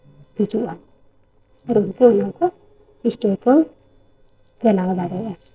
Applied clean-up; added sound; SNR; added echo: neural separator model SepFormer DNS4.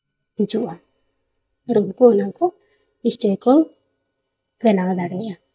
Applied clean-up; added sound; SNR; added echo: neural mask model DeepFilterNet 3.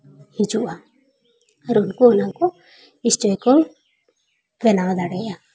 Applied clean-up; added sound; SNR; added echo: none; none; none; none.